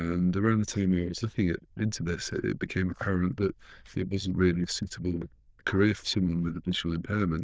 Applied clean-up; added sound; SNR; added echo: neural diffusion model UNIVERSE++.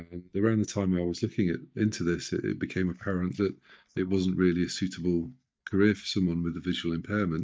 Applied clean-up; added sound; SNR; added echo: neural mask model DeepFilterNet 3.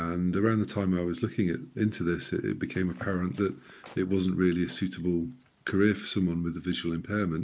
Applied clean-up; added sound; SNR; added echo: none; none; none; none.